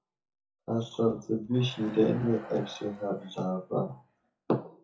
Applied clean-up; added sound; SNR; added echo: classical method WPE with log-MMSE.